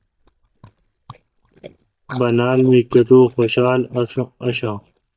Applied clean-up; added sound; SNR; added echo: neural mask model DeepFilterNet 3.